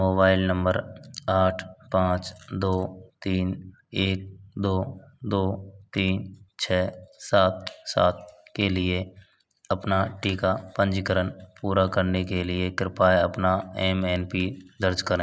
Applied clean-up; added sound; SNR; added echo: none; none; none; none.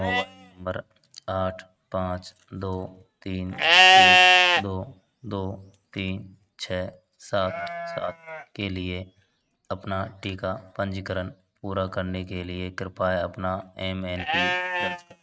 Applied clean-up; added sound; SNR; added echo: neural mask model RNNoise.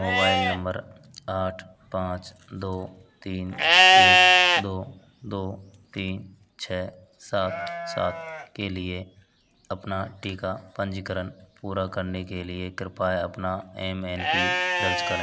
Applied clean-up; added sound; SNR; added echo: none; Livestock, farm animals, working animals; -5 dB; none.